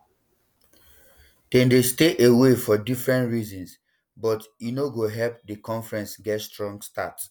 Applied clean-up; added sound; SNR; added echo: none; none; none; none.